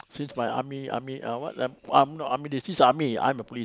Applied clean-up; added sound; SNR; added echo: none; none; none; none.